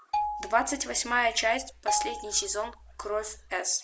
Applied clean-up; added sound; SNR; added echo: none; Marimba, xylophone; 6 dB; none.